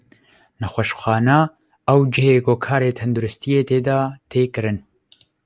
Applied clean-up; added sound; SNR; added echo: none; none; none; none.